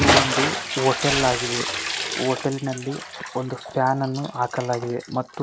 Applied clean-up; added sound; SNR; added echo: none; Bathtub (filling or washing) / Splash, splatter; 1 dB; none.